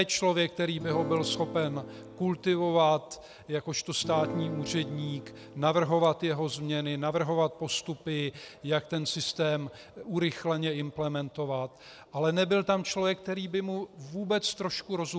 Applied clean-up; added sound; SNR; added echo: none; Acoustic guitar / Strum; 9 dB; none.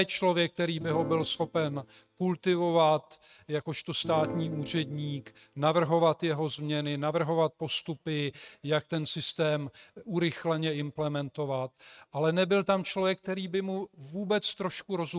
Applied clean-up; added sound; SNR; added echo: neural mask model RNNoise.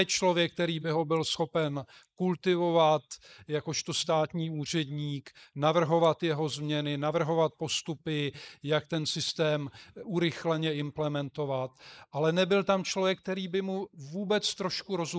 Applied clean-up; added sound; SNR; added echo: neural mask model Resemble Enhance denoiser.